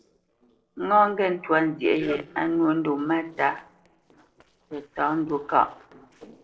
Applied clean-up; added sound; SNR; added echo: neural separator model SepFormer DNS4.